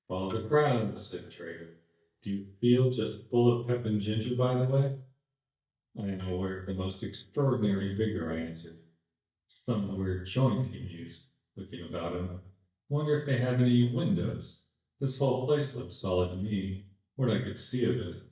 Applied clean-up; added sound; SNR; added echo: neural mask model DeepFilterNet 3.